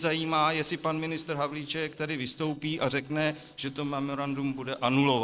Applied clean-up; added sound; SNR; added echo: neural separator model SepFormer DNS4.